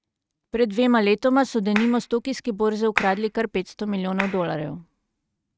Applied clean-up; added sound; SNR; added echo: neural mask model RNNoise.